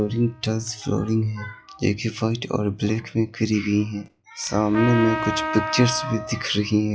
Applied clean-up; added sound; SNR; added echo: classical method log-MMSE.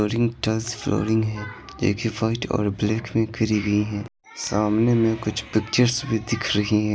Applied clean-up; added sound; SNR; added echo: none; none; none; none.